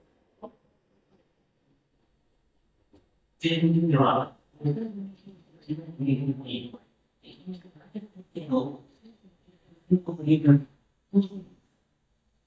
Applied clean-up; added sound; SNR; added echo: neural mask model DeepFilterNet 3.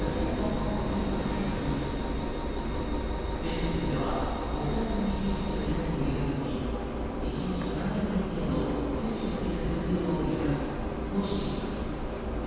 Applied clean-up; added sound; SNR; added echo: none; Engine; 0 dB; reverberation time 2.1 s.